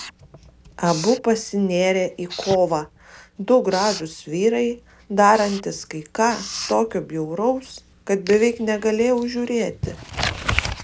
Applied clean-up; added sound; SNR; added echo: none; Writing; 12 dB; none.